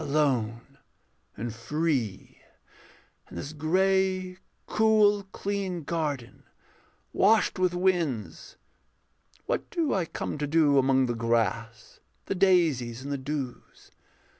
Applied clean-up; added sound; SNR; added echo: none; none; none; none.